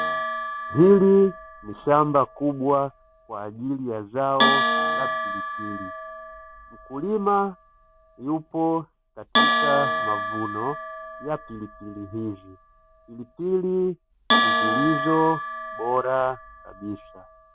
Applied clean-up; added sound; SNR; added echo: none; Bell; 3 dB; none.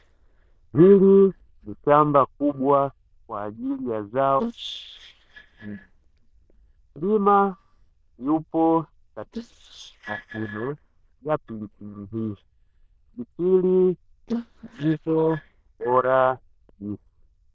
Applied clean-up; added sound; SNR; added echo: neural diffusion model UNIVERSE++.